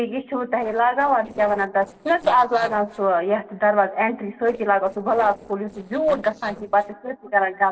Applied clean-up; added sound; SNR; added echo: neural separator model SepFormer DNS4.